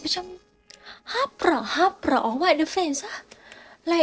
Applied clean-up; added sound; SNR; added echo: neural separator model SepFormer DNS4.